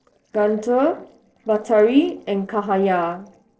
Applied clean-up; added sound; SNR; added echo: neural separator model SepFormer DNS4.